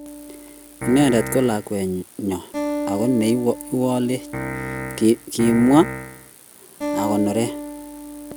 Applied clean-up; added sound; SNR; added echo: none; Acoustic guitar + Piano; 8 dB; none.